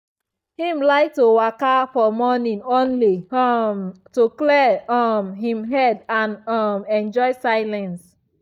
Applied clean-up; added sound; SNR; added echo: neural mask model DeepFilterNet 3.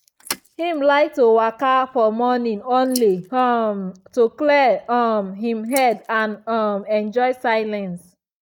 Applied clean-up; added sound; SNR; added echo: neural mask model Resemble Enhance denoiser.